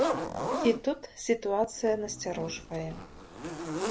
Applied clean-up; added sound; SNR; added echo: none; Zipper (clothing); 3 dB; none.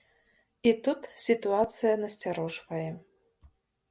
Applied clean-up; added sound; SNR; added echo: none; none; none; none.